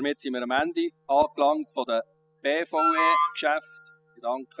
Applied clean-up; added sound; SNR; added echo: classical method spectral subtraction.